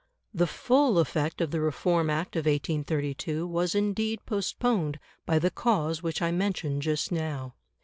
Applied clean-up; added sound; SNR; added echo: none; none; none; none.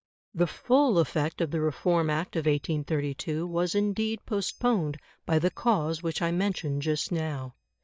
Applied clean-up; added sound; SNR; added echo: neural mask model DeepFilterNet 3.